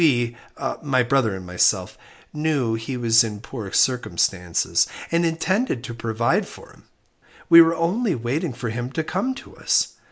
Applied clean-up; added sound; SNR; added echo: none; none; none; none.